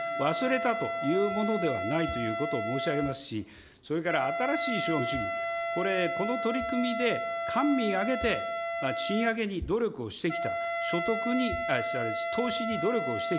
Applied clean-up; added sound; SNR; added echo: none; Wind instrument, woodwind instrument; 2 dB; none.